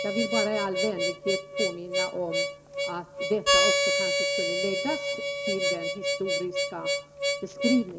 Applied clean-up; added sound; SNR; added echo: none; Harmonica; -4 dB; none.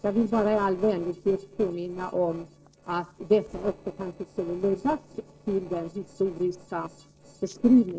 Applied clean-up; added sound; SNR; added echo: neural separator model SepFormer DNS4.